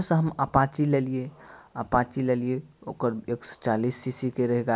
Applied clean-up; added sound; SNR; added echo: none; none; none; none.